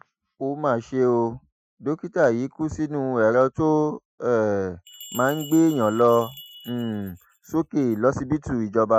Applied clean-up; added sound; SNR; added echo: classical method Wiener filter.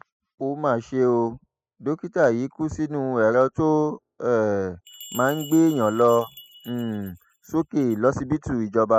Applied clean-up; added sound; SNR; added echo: classical method spectral subtraction.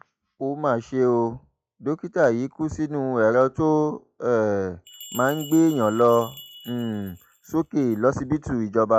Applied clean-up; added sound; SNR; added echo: classical method log-MMSE.